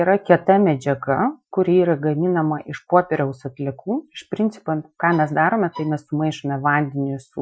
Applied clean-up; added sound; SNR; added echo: classical method Wiener filter.